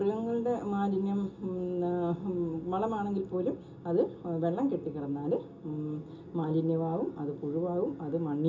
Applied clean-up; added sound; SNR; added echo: none; none; none; reverberation time 0.2 s.